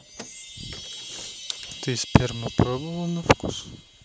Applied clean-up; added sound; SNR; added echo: none; Chime; 15 dB; none.